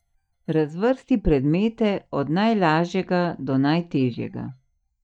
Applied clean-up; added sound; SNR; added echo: neural mask model DeepFilterNet 3.